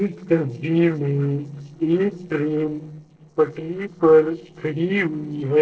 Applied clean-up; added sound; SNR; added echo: neural separator model SepFormer DNS4.